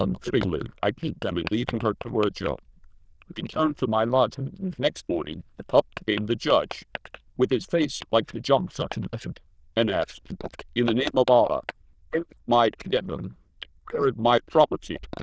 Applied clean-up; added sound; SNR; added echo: neural diffusion model UNIVERSE++.